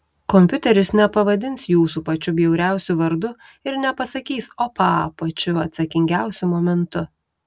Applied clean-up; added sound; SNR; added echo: none; none; none; none.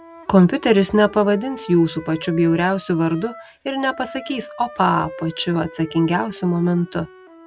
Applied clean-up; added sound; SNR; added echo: none; Wind instrument, woodwind instrument; 18 dB; none.